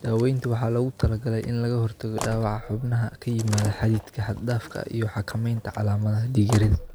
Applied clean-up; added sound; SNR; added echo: none; Slam; 16 dB; none.